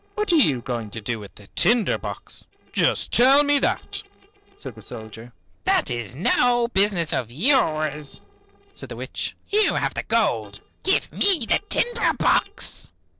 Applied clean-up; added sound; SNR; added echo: neural separator model SepFormer DNS4.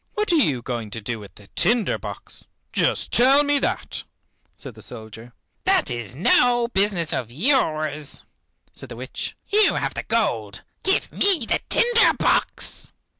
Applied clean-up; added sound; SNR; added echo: none; none; none; none.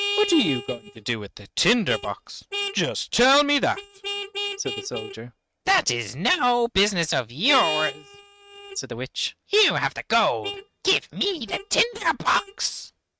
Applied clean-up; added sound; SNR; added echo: neural mask model RNNoise.